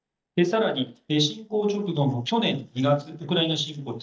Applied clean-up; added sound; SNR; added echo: neural mask model DeepFilterNet 3.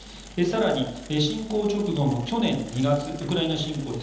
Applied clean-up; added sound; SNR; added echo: none; Mechanisms / Bicycle; 18 dB; reverberation time 0.9 s.